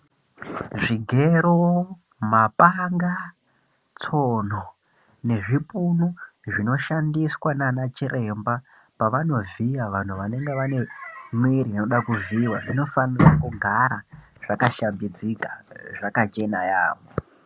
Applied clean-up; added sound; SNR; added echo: none; none; none; none.